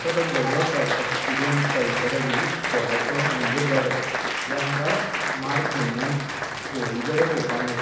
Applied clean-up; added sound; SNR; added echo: none; Applause; 0 dB; reverberation time 1.1 s.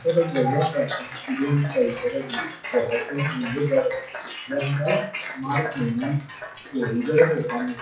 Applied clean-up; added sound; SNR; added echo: classical method WPE with log-MMSE.